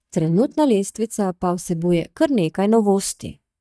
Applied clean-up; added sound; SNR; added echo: neural mask model DeepFilterNet 3.